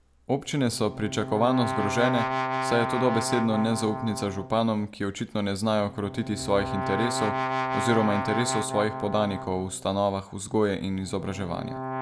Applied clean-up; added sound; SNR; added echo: none; Brass instrument; 5 dB; none.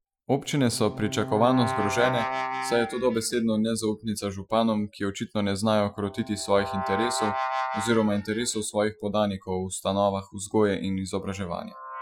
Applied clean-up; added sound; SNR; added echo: classical method Wiener filter.